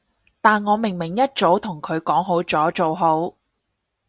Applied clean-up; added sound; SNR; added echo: none; none; none; none.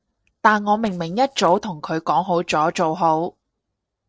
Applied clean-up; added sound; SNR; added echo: neural separator model SepFormer DNS4.